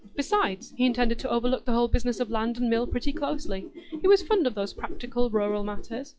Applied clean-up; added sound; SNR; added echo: classical method log-MMSE.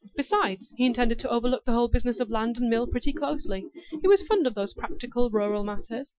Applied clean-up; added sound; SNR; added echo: classical method Wiener filter.